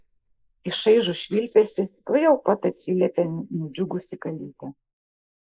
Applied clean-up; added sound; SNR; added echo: neural mask model Resemble Enhance denoiser.